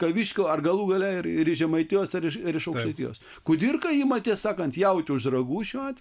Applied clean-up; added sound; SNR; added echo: none; none; none; none.